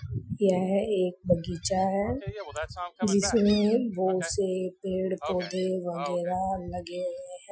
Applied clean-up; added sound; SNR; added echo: classical method Wiener filter.